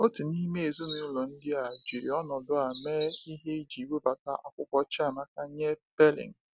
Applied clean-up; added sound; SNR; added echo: none; Chirp, tweet; 12 dB; none.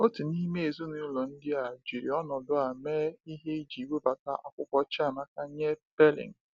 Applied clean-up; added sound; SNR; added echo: none; none; none; none.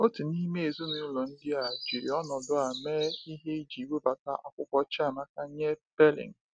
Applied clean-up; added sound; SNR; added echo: neural mask model RNNoise.